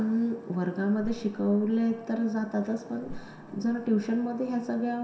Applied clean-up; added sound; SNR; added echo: none; Whoosh, swoosh, swish; 18 dB; reverberation time 0.7 s.